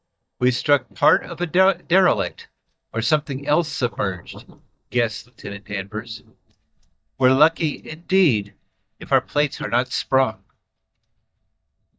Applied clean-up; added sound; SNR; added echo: neural mask model DeepFilterNet 3.